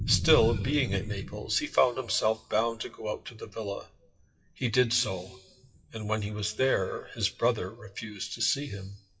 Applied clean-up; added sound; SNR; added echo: classical method WPE with log-MMSE.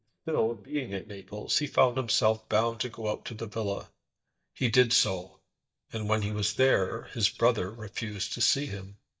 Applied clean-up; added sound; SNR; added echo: neural mask model DeepFilterNet 3.